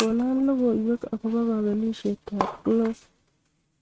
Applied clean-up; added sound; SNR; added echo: neural mask model RNNoise.